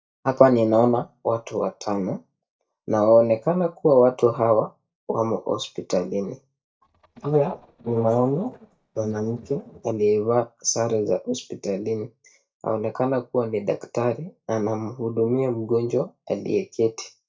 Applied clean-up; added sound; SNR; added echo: neural mask model DeepFilterNet 3.